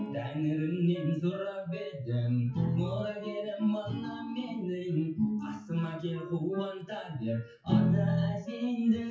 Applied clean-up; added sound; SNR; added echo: classical method WPE with log-MMSE.